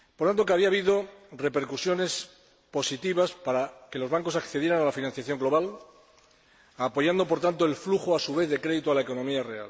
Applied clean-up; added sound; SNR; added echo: none; none; none; none.